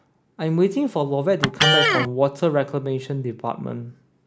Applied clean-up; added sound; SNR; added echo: none; Electric guitar; 1 dB; none.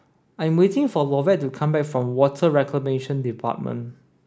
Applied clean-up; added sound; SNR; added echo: none; none; none; none.